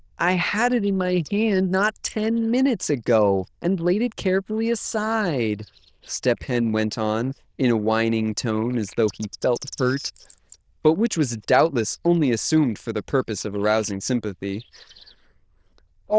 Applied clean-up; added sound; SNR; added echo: neural diffusion model UNIVERSE++.